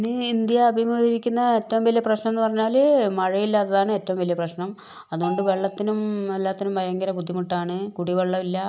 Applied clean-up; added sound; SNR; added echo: none; Bell; 13 dB; none.